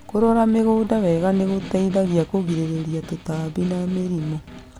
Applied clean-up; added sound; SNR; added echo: none; Snare drum; 17 dB; none.